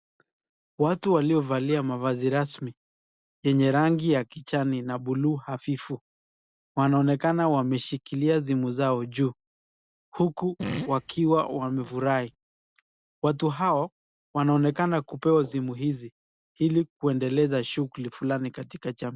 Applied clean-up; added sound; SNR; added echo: none; Fart; 11 dB; none.